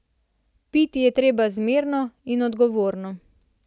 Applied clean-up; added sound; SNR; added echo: none; none; none; none.